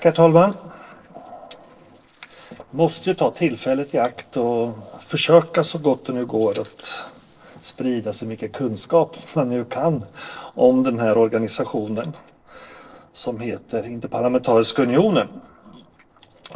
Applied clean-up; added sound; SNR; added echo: neural separator model SepFormer DNS4.